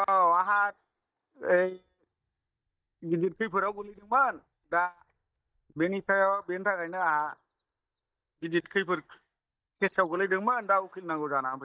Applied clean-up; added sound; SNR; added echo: neural mask model DeepFilterNet 3.